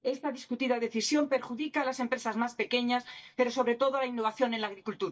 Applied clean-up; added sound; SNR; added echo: neural mask model DeepFilterNet 3.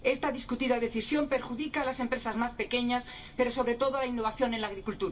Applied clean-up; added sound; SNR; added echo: none; Boat, Water vehicle; 19 dB; reverberation time 0.2 s.